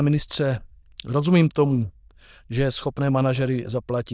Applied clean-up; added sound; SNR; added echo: neural diffusion model UNIVERSE++.